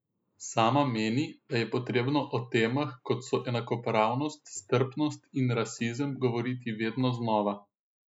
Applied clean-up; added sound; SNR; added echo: neural mask model Resemble Enhance denoiser.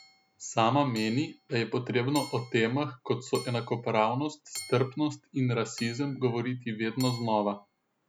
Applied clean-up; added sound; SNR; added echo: none; Hammer / Chink, clink; 19 dB; none.